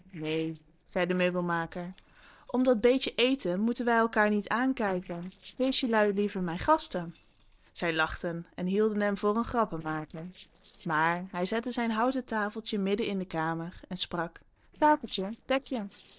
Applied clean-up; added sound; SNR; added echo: neural separator model SepFormer DNS4.